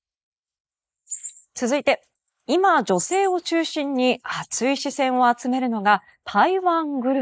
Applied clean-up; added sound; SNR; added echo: neural mask model Resemble Enhance denoiser.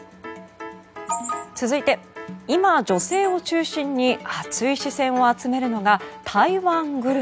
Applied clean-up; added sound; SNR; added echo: none; Chirp, tweet; 18 dB; none.